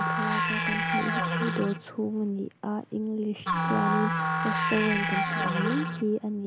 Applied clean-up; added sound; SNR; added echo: none; Musical instrument; -2 dB; none.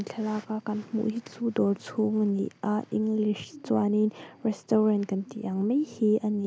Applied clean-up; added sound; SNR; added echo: none; none; none; none.